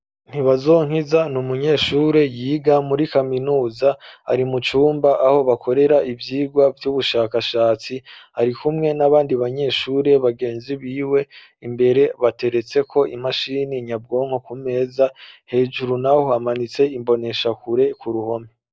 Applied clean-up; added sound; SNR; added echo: none; none; none; none.